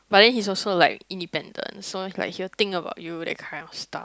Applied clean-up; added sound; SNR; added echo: none; none; none; none.